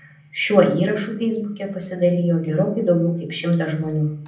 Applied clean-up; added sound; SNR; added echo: none; none; none; reverberation time 0.6 s.